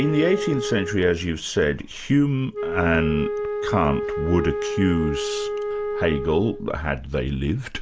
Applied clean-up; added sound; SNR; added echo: none; Wind instrument, woodwind instrument; 5 dB; none.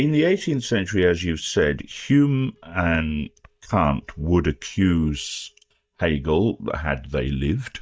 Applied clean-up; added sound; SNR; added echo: neural mask model DeepFilterNet 3.